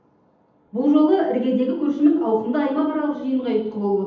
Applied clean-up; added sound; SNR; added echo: none; none; none; reverberation time 0.8 s.